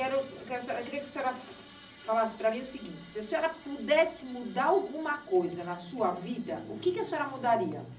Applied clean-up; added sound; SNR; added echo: none; Screech + Guitar; 18 dB; none.